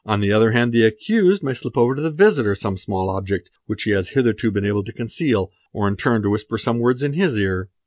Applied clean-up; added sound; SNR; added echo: none; none; none; none.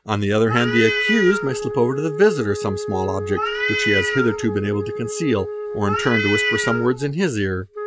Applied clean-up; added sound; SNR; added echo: none; Wind instrument, woodwind instrument + Meow; 4 dB; none.